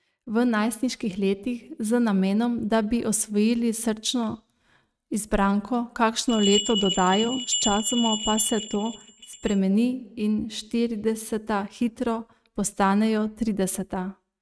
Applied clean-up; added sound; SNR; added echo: neural mask model RNNoise.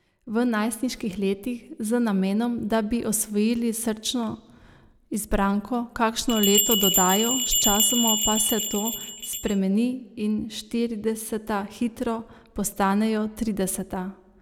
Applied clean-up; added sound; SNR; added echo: none; Bell; -1 dB; none.